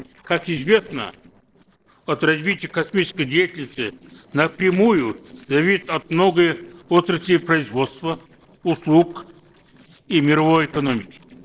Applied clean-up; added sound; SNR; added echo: neural separator model SepFormer DNS4.